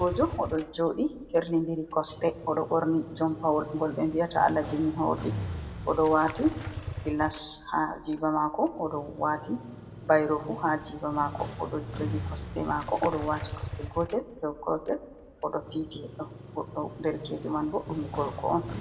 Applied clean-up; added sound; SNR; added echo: none; Motorcycle; 11 dB; reverberation time 0.7 s.